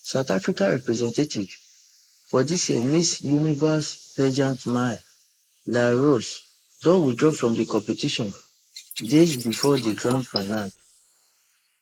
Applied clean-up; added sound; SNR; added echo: neural mask model Resemble Enhance denoiser.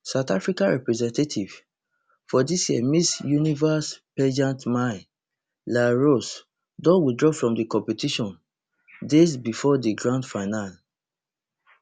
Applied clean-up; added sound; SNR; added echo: none; none; none; none.